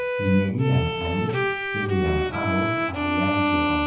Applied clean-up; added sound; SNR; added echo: none; Bowed string instrument; -1 dB; reverberation time 0.9 s.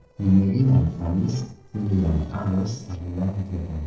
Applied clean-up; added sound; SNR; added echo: neural separator model SepFormer DNS4.